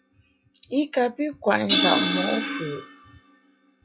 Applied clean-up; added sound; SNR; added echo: classical method log-MMSE.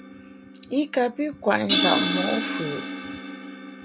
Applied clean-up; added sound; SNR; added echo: none; Crash cymbal; 1 dB; none.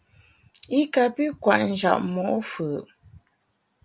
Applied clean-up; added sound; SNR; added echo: none; none; none; none.